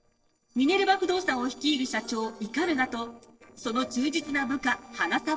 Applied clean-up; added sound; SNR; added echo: neural separator model SepFormer DNS4.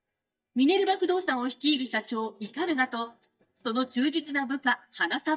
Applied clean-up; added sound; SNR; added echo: neural mask model DeepFilterNet 3.